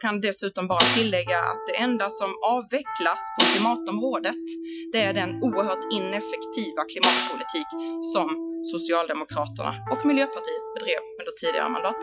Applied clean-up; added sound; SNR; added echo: classical method Wiener filter.